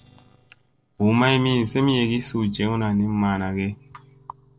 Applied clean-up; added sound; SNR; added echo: neural separator model SepFormer DNS4.